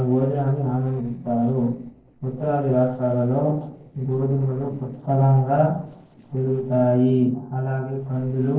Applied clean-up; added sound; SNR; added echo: neural separator model SepFormer DNS4.